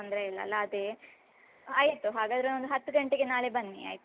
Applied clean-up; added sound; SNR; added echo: none; none; none; none.